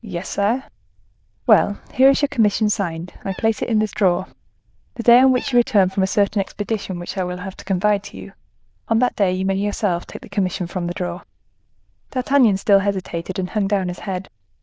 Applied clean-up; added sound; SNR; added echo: neural diffusion model UNIVERSE++.